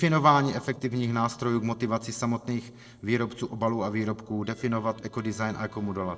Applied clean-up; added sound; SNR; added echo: neural separator model SepFormer DNS4.